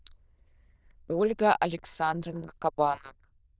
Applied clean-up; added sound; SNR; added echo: neural diffusion model UNIVERSE++.